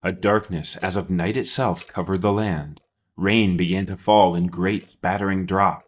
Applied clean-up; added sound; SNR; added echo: neural mask model DeepFilterNet 3.